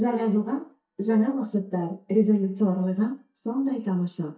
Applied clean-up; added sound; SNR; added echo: neural mask model DeepFilterNet 3.